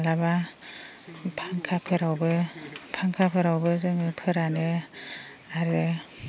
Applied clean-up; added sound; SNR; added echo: none; none; none; none.